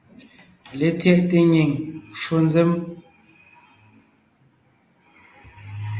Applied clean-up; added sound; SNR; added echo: none; none; none; none.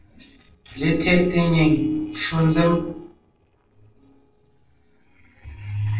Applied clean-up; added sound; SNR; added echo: neural separator model SepFormer DNS4.